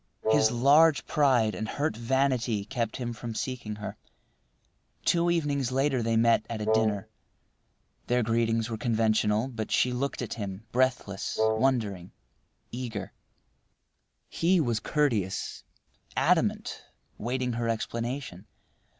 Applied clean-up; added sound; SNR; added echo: none; Wind instrument, woodwind instrument; 1 dB; none.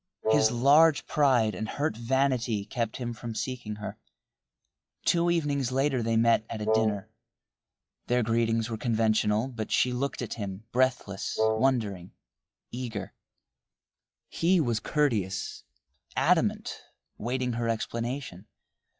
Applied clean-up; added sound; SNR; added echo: classical method log-MMSE.